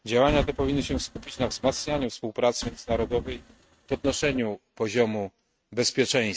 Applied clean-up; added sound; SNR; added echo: neural mask model RNNoise.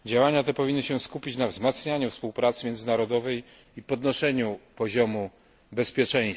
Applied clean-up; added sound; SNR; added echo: none; none; none; none.